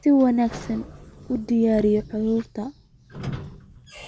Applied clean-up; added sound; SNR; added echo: none; Squeak / Sliding door; 15 dB; none.